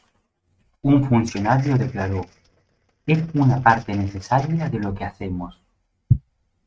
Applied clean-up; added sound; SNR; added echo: neural mask model RNNoise.